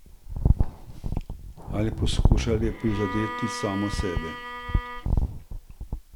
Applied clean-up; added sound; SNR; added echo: none; Bowed string instrument; 11 dB; none.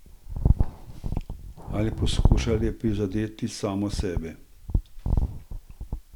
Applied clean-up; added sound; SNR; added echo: none; none; none; none.